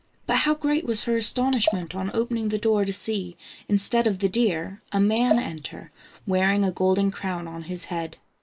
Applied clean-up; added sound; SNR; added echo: neural mask model Resemble Enhance denoiser.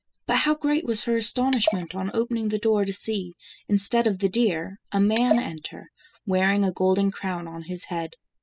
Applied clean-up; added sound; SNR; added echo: classical method spectral subtraction.